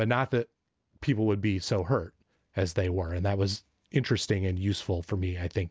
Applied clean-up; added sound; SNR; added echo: none; none; none; none.